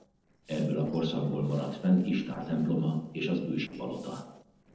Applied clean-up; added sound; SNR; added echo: neural separator model SepFormer DNS4.